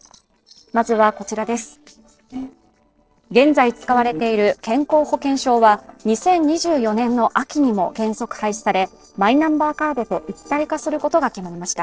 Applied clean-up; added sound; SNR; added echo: neural separator model SepFormer DNS4.